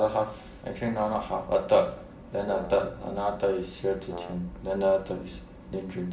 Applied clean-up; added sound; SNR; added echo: none; Brass instrument; 13 dB; reverberation time 1.7 s.